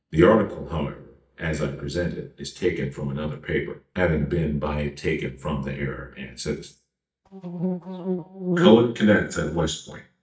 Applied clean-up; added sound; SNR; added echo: neural mask model DeepFilterNet 3.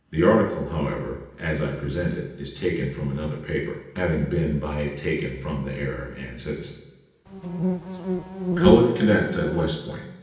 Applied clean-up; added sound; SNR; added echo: none; Insect; 0 dB; reverberation time 0.9 s.